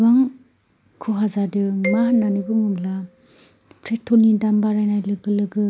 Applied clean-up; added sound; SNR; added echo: none; Marimba, xylophone; 15 dB; none.